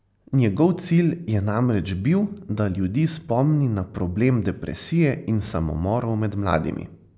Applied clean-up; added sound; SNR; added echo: none; none; none; none.